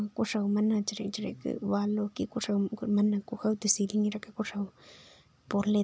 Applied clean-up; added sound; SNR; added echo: none; none; none; none.